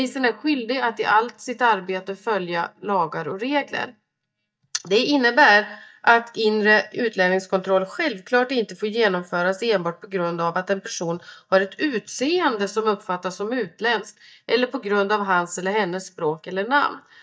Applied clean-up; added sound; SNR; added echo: neural mask model DeepFilterNet 3.